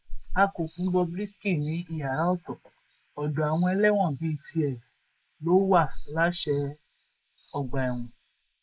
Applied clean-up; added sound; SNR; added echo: neural mask model Resemble Enhance denoiser.